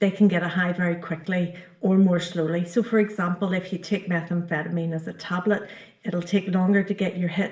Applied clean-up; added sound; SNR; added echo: none; none; none; reverberation time 0.5 s.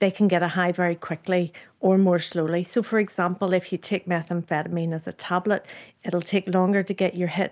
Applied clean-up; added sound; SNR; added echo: none; none; none; none.